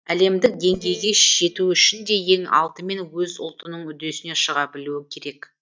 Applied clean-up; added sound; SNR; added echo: neural mask model DeepFilterNet 3.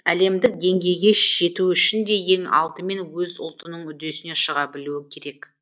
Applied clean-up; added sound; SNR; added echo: neural mask model Resemble Enhance denoiser.